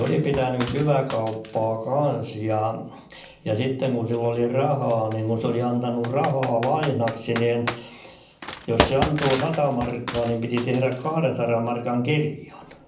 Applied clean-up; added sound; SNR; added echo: none; Computer keyboard; 11 dB; reverberation time 0.6 s.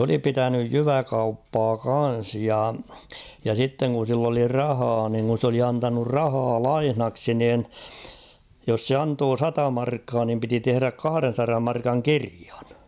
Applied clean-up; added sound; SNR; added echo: none; none; none; none.